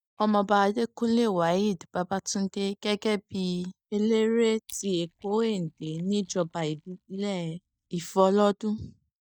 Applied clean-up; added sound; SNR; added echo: neural mask model DeepFilterNet 3.